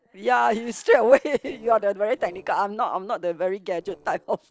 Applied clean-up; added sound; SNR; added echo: neural separator model SepFormer DNS4.